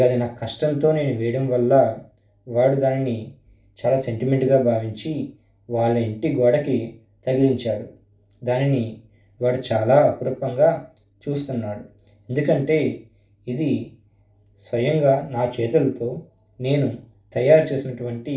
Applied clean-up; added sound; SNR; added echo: none; none; none; reverberation time 0.3 s.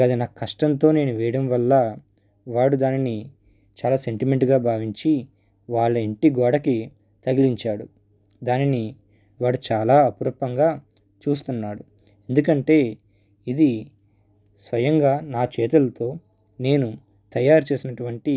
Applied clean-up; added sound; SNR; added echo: none; none; none; none.